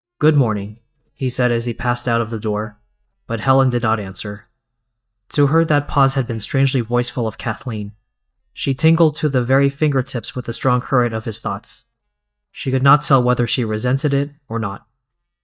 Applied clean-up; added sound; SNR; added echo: neural mask model DeepFilterNet 3.